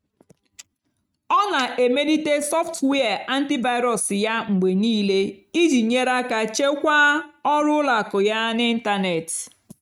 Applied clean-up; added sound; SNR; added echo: neural mask model RNNoise.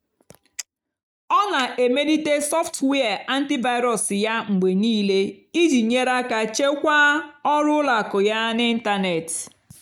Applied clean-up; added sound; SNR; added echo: neural mask model DeepFilterNet 3.